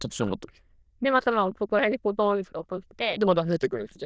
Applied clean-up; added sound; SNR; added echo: neural diffusion model UNIVERSE++.